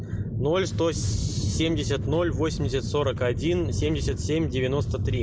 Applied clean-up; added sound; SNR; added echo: none; none; none; none.